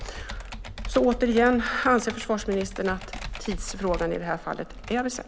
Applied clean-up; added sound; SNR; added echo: none; Computer keyboard; 10 dB; none.